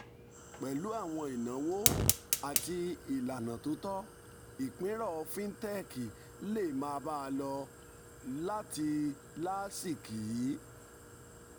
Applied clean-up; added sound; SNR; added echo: none; Fire; 3 dB; none.